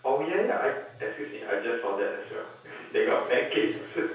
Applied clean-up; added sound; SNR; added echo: none; none; none; reverberation time 0.6 s.